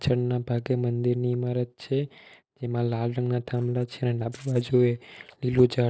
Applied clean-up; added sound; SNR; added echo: neural separator model SepFormer DNS4.